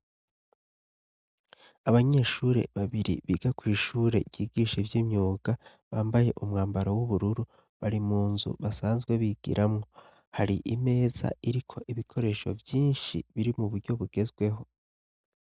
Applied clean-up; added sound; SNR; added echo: none; none; none; none.